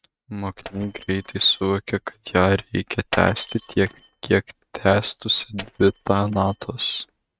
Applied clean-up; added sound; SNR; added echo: neural mask model RNNoise.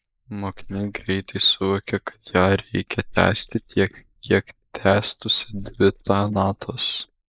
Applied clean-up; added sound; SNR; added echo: neural mask model Resemble Enhance denoiser.